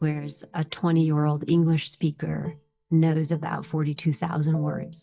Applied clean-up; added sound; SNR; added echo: neural mask model DeepFilterNet 3.